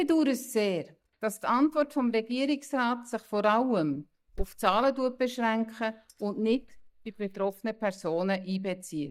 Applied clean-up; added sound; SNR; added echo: neural mask model DeepFilterNet 3.